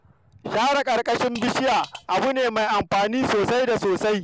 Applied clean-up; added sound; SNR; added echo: none; Fart; 17 dB; none.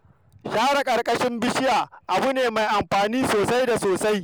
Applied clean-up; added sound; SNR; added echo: none; none; none; none.